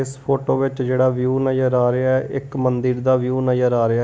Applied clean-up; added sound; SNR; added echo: none; none; none; none.